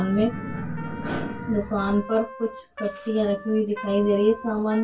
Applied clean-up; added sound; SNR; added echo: none; Trumpet; 15 dB; reverberation time 0.1 s.